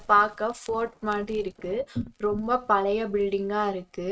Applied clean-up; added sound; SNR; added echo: neural mask model RNNoise.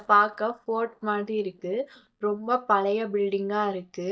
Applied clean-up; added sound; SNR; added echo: neural mask model DeepFilterNet 3.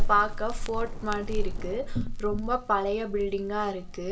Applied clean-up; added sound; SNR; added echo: none; Crackle; 0 dB; none.